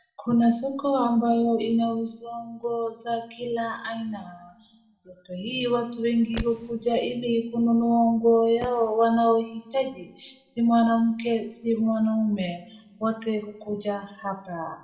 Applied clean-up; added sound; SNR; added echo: none; Fireworks; 17 dB; reverberation time 0.8 s.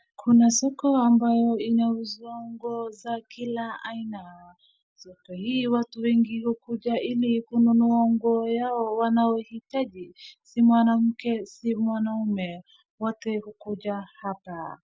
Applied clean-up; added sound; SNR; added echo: none; none; none; none.